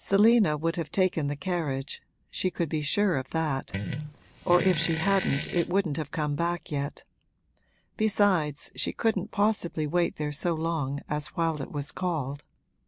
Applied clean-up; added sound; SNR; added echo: none; Fart; 5 dB; none.